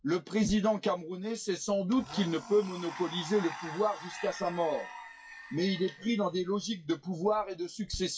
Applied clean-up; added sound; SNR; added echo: classical method WPE with log-MMSE.